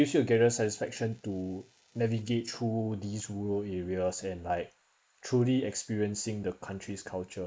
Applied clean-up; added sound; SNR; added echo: neural mask model Resemble Enhance denoiser.